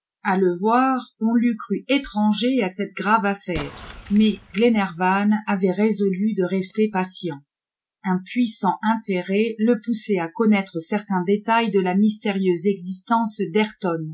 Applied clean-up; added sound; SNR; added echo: none; Explosion; 17 dB; none.